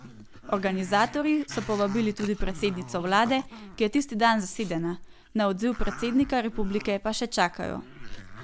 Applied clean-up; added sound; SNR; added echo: none; Growling; 17 dB; none.